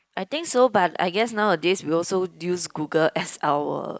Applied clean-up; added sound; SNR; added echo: neural mask model Resemble Enhance denoiser.